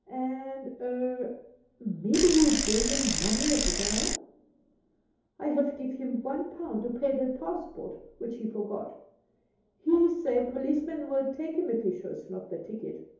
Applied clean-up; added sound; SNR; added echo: none; Bicycle; -1 dB; reverberation time 2.8 s.